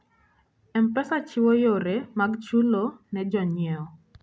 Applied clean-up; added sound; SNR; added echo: none; none; none; none.